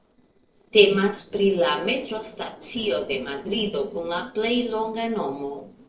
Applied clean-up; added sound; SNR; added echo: neural separator model SepFormer DNS4.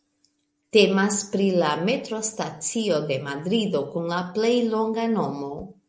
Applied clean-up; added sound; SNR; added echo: none; none; none; none.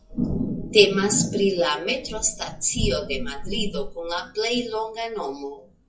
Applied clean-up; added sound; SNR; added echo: classical method WPE with log-MMSE.